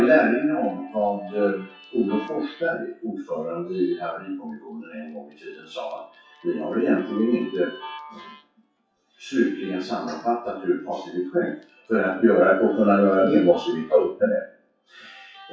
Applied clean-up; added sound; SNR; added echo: classical method WPE with log-MMSE.